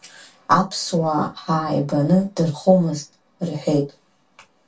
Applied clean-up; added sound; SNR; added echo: none; none; none; reverberation time 0.2 s.